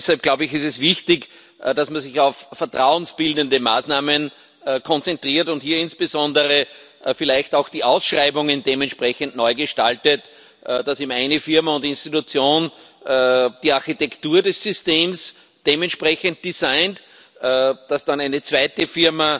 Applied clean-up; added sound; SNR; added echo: none; none; none; none.